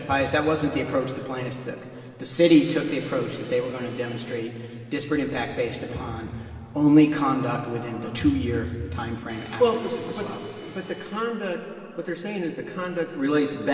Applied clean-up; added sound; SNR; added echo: none; Domestic sounds, home sounds; 17 dB; reverberation time 2.7 s.